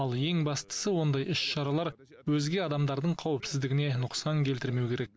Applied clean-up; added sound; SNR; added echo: none; none; none; none.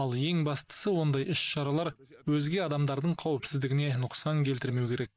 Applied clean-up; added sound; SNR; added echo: neural mask model Resemble Enhance denoiser.